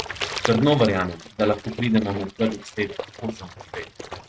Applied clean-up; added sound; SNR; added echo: neural mask model RNNoise.